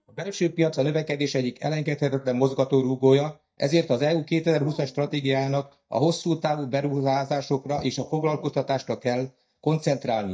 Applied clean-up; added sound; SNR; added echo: neural mask model DeepFilterNet 3.